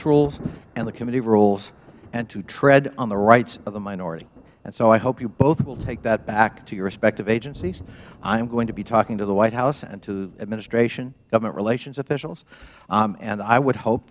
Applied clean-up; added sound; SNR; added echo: none; Thunder; 20 dB; none.